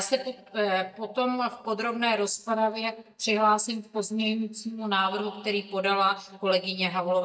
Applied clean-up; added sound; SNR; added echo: neural mask model DeepFilterNet 3.